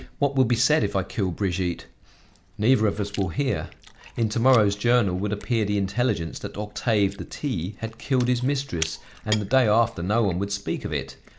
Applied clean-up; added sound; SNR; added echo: none; Chewing, mastication; 19 dB; none.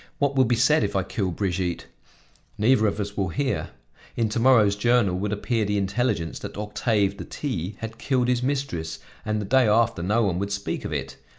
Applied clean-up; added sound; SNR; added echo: none; none; none; none.